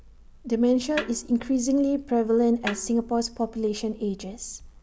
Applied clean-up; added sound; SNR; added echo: none; Snare drum; 16 dB; none.